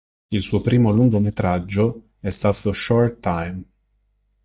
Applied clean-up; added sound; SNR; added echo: neural mask model DeepFilterNet 3.